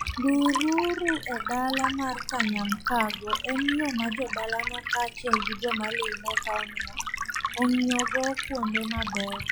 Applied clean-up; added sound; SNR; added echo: classical method log-MMSE.